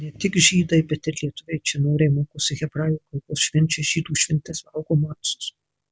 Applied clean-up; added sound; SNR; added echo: none; none; none; none.